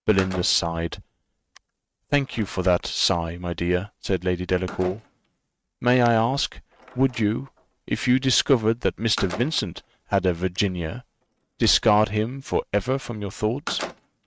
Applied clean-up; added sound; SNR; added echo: neural mask model RNNoise.